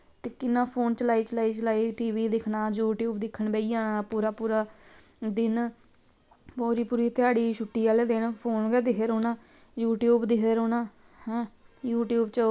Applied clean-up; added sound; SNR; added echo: none; none; none; none.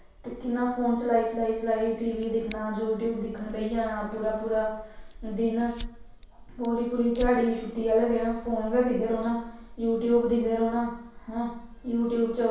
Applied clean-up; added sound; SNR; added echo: none; Fire; 15 dB; reverberation time 0.7 s.